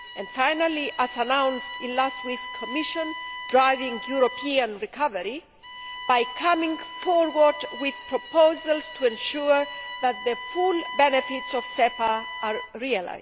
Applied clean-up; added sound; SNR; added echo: none; Bowed string instrument; 12 dB; none.